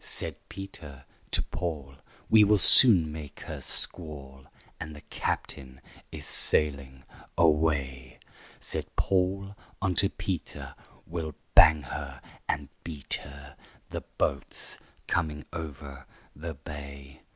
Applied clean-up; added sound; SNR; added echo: none; none; none; none.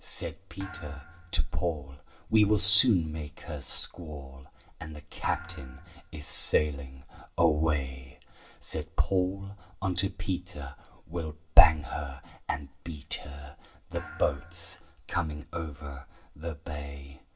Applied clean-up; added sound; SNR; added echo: none; Thump, thud; 19 dB; reverberation time 0.2 s.